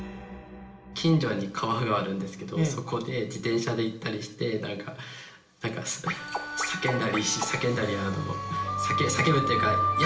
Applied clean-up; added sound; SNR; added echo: none; none; none; reverberation time 0.8 s.